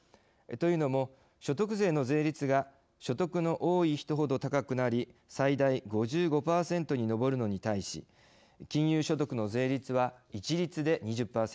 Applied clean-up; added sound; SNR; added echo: none; none; none; none.